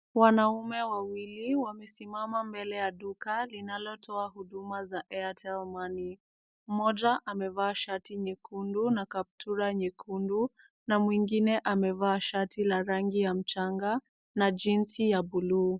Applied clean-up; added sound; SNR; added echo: none; none; none; none.